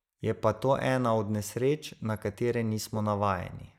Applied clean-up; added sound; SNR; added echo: neural mask model Resemble Enhance denoiser.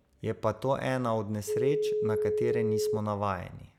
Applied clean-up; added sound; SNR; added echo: none; Telephone; 1 dB; none.